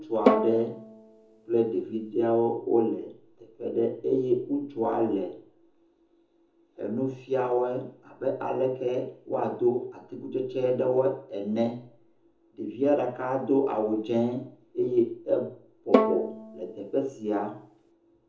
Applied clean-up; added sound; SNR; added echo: none; Bowed string instrument; 0 dB; reverberation time 0.6 s.